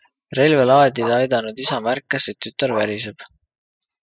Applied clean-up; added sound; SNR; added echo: classical method spectral subtraction.